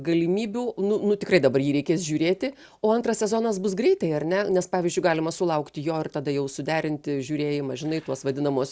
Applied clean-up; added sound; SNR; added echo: none; none; none; none.